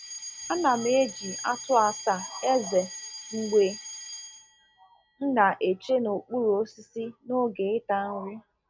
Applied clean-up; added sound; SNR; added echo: none; Alarm; 13 dB; none.